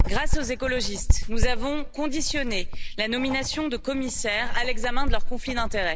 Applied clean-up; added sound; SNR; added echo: none; Writing; -4 dB; none.